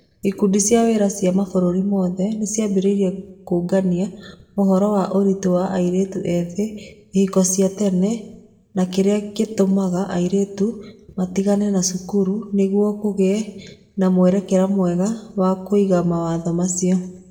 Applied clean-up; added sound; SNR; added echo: none; none; none; reverberation time 0.7 s.